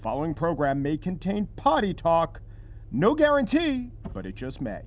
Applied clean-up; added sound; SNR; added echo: none; Motor vehicle (road); 16 dB; none.